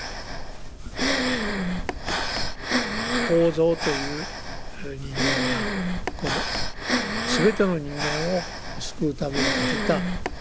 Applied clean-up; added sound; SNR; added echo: none; Breathing; -2 dB; none.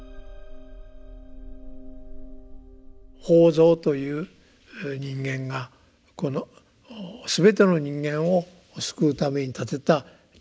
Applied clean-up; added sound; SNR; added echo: none; none; none; none.